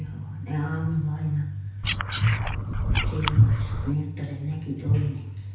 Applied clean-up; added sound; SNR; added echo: none; Frog; 2 dB; reverberation time 0.9 s.